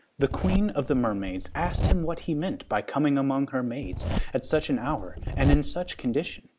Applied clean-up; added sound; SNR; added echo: none; Zipper (clothing); 2 dB; none.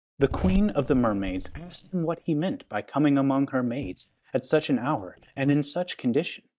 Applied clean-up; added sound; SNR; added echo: neural mask model DeepFilterNet 3.